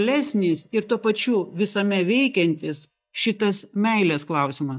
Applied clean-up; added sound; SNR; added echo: neural mask model DeepFilterNet 3.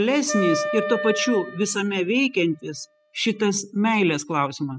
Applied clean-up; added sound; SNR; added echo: classical method spectral subtraction.